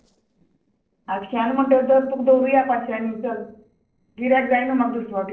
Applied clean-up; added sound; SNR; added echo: neural separator model SepFormer DNS4.